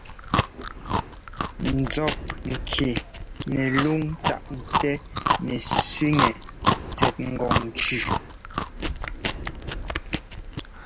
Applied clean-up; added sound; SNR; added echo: none; Chewing, mastication; -1 dB; none.